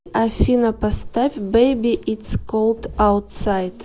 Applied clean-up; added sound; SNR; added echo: none; none; none; none.